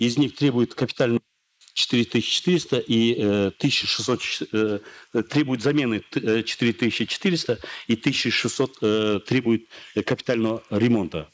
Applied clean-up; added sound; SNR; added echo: neural mask model Resemble Enhance denoiser.